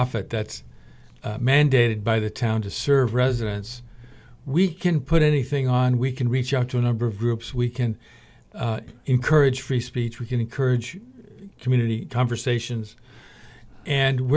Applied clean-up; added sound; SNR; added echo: none; none; none; none.